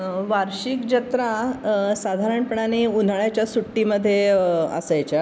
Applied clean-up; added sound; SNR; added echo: none; none; none; none.